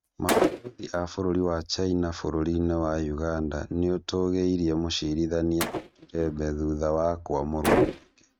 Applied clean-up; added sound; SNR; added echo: neural mask model RNNoise.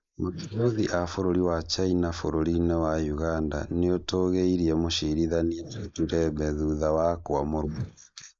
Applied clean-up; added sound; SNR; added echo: neural mask model Resemble Enhance denoiser.